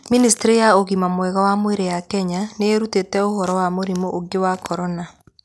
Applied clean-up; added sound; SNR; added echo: none; none; none; none.